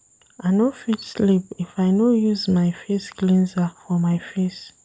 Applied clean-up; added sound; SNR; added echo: none; none; none; none.